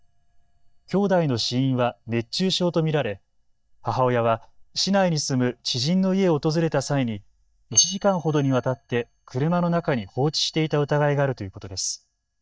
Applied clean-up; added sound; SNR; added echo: neural mask model DeepFilterNet 3.